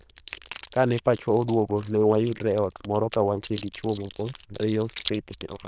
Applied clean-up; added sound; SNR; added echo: neural diffusion model UNIVERSE++.